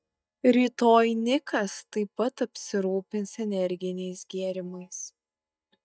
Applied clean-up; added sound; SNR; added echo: neural mask model DeepFilterNet 3.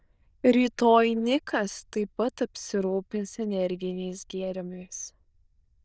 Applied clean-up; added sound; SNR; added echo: neural diffusion model UNIVERSE++.